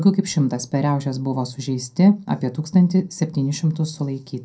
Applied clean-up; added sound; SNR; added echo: none; none; none; reverberation time 0.2 s.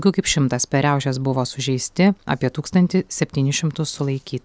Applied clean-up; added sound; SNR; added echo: none; none; none; none.